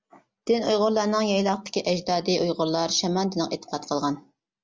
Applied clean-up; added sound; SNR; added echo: none; none; none; none.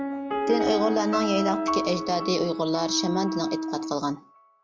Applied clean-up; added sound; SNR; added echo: none; Wind instrument, woodwind instrument + Piano; 2 dB; none.